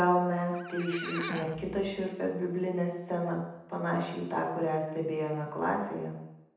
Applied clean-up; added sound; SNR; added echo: none; Livestock, farm animals, working animals; 9 dB; reverberation time 0.9 s.